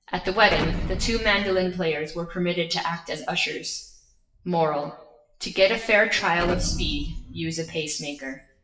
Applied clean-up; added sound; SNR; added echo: classical method WPE with log-MMSE.